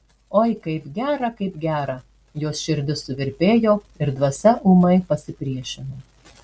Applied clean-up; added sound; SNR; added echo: none; none; none; none.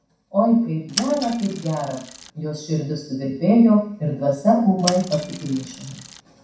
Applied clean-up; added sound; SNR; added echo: none; Mechanisms / Bicycle; 12 dB; reverberation time 0.6 s.